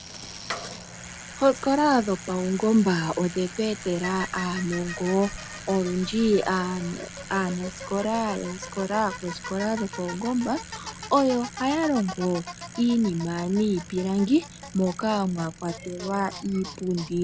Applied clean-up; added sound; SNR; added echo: none; Bicycle; 13 dB; none.